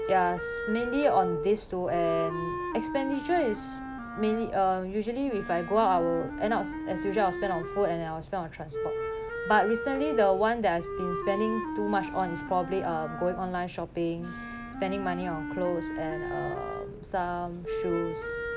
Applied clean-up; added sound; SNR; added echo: none; Wind instrument, woodwind instrument; 6 dB; none.